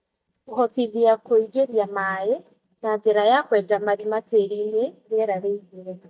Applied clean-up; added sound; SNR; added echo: neural mask model DeepFilterNet 3.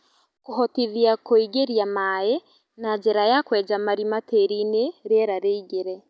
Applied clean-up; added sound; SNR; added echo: none; none; none; none.